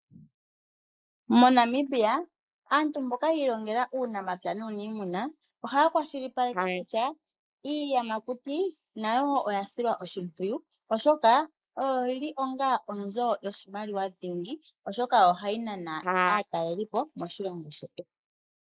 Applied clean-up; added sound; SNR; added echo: neural mask model Resemble Enhance denoiser.